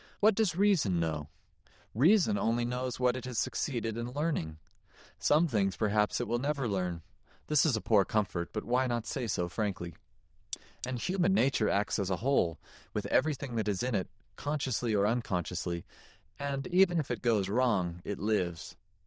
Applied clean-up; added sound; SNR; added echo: neural diffusion model UNIVERSE++.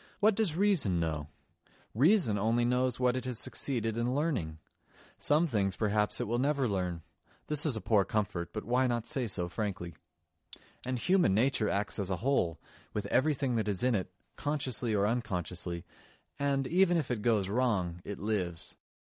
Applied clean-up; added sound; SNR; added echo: none; Cutlery, silverware; 17 dB; none.